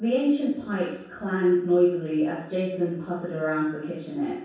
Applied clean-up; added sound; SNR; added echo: none; none; none; reverberation time 0.7 s.